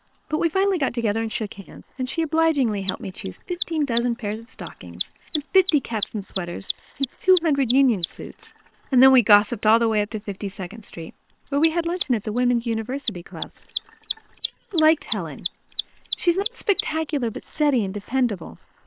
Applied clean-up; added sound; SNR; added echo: neural separator model SepFormer WHAM!.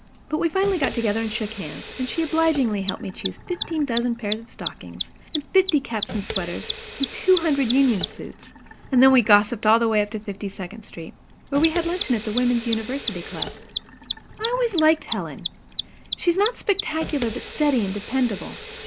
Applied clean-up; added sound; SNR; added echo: none; Sink (filling or washing) / Water tap, faucet + Mechanisms; 11 dB; none.